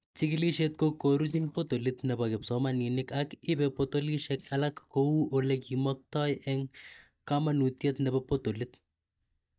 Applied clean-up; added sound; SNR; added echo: neural mask model DeepFilterNet 3.